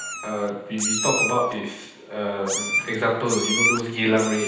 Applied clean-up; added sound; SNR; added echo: none; Meow; 2 dB; reverberation time 0.9 s.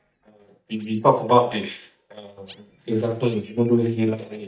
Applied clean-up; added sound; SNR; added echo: neural mask model DeepFilterNet 3.